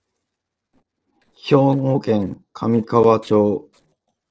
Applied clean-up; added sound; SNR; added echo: neural separator model SepFormer DNS4.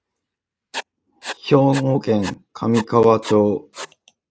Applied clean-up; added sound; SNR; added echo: neural mask model Resemble Enhance denoiser.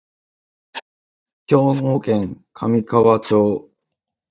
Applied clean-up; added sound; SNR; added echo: neural mask model DeepFilterNet 3.